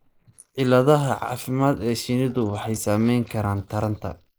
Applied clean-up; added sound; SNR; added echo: neural mask model Resemble Enhance denoiser.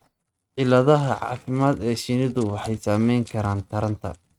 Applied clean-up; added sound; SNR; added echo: neural mask model RNNoise.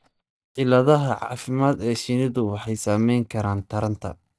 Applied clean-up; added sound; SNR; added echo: neural mask model DeepFilterNet 3.